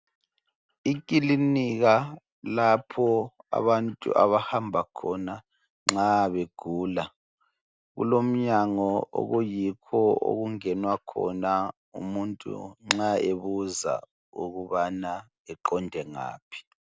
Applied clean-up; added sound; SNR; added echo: none; none; none; none.